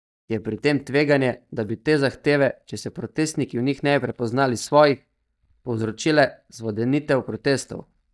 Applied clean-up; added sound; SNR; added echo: neural mask model DeepFilterNet 3.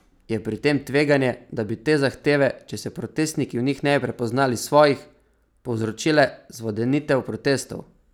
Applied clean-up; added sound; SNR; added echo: none; none; none; none.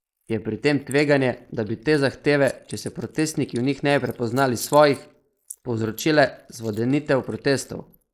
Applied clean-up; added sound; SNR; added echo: neural mask model Resemble Enhance denoiser.